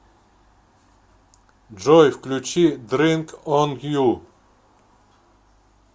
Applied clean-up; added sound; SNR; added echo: none; none; none; none.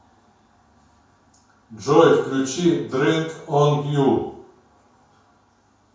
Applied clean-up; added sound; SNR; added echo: none; none; none; reverberation time 0.5 s.